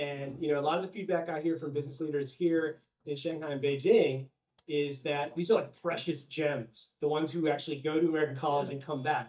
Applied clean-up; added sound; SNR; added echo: neural mask model DeepFilterNet 3.